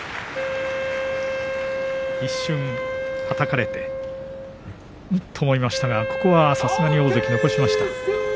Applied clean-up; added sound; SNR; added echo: none; Wind instrument, woodwind instrument; 4 dB; none.